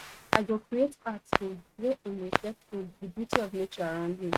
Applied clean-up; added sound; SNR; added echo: neural mask model RNNoise.